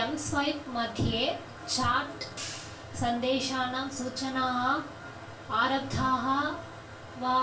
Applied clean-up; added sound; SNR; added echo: none; Hi-hat; 16 dB; reverberation time 0.3 s.